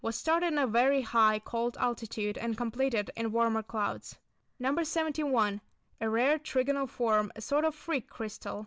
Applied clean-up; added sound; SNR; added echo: none; none; none; none.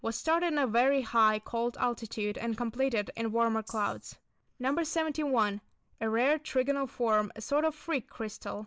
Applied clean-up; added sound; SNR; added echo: neural mask model Resemble Enhance denoiser.